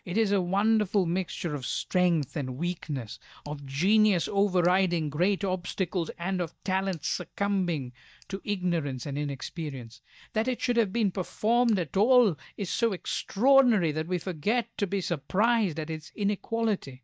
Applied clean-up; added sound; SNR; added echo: neural mask model DeepFilterNet 3.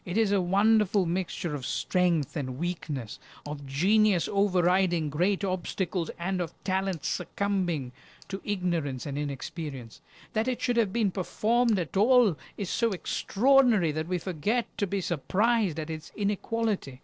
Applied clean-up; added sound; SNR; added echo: neural separator model SepFormer DNS4.